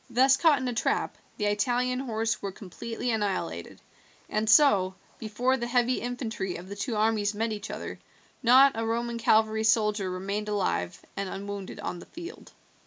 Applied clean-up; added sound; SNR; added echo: none; none; none; none.